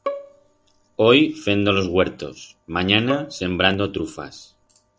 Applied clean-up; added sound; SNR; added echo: none; Bowed string instrument; 13 dB; none.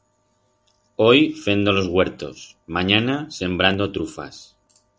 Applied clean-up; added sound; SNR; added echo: none; none; none; none.